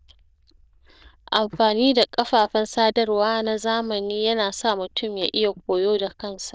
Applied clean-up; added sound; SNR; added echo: neural diffusion model UNIVERSE++.